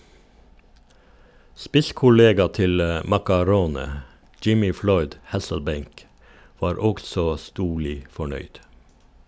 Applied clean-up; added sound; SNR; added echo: none; none; none; none.